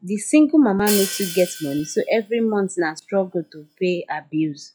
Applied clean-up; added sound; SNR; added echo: classical method log-MMSE.